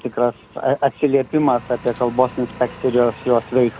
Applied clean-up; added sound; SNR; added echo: none; Engine; 20 dB; none.